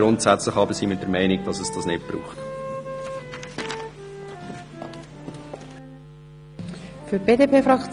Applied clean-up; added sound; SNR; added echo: none; Wind instrument, woodwind instrument; 13 dB; none.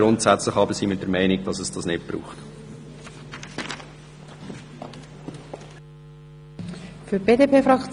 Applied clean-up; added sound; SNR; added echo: none; none; none; none.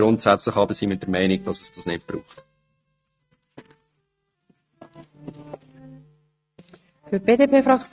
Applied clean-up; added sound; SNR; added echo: neural mask model RNNoise.